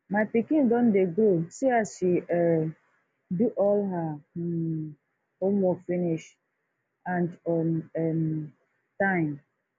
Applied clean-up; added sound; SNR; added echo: none; none; none; none.